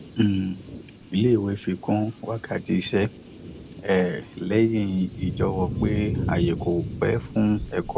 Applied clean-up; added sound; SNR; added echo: none; Thunder / Cricket; 7 dB; none.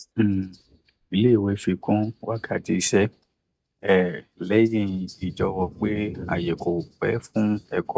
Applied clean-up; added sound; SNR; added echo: neural mask model DeepFilterNet 3.